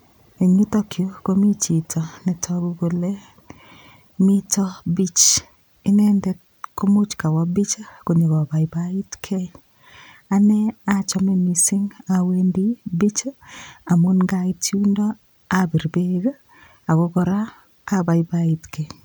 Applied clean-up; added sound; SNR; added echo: none; none; none; none.